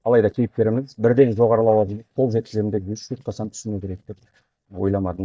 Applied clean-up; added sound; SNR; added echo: neural mask model DeepFilterNet 3.